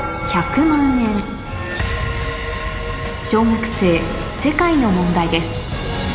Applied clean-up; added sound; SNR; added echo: none; Fire; 17 dB; none.